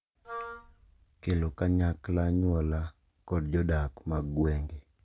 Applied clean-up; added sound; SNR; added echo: none; Wind instrument, woodwind instrument; 13 dB; none.